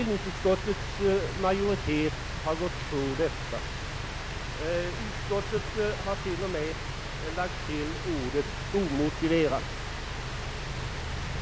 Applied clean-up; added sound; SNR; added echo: none; Idling / Accelerating, revving, vroom / Car + Rain; 3 dB; none.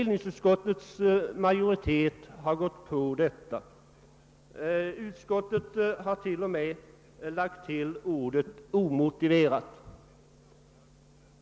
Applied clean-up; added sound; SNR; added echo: none; none; none; none.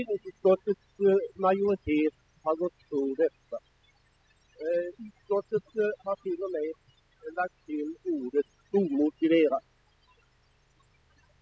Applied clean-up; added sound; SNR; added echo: classical method spectral subtraction.